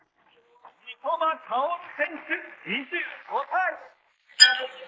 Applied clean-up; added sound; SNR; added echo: neural mask model Resemble Enhance denoiser.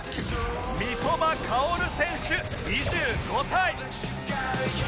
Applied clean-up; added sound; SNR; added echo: none; none; none; none.